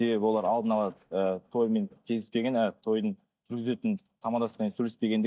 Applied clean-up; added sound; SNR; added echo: neural mask model DeepFilterNet 3.